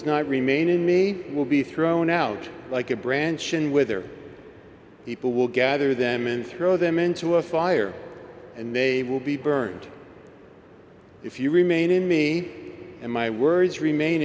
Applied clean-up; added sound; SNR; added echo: none; none; none; none.